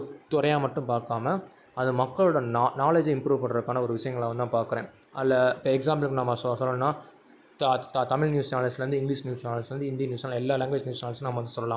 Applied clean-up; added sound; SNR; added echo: none; none; none; none.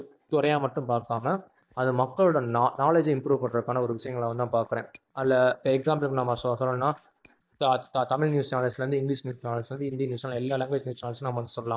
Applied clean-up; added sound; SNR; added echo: neural mask model DeepFilterNet 3.